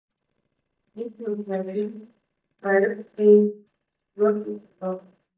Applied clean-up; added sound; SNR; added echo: neural mask model DeepFilterNet 3.